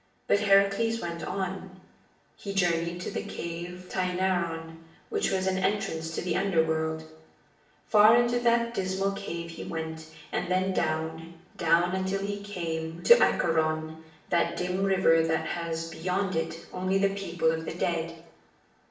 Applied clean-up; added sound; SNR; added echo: none; none; none; reverberation time 0.6 s.